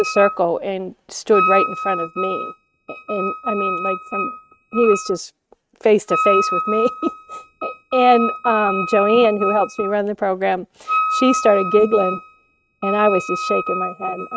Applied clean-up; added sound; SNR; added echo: neural mask model RNNoise.